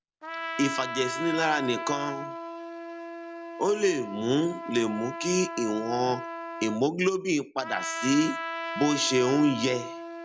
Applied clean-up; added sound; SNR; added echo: none; Trumpet; 8 dB; none.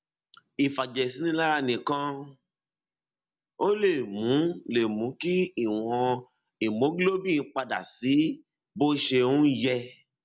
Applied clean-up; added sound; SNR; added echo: none; none; none; none.